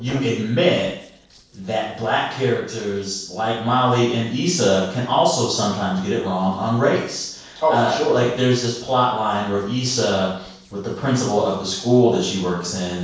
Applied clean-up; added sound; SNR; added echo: neural separator model SepFormer DNS4.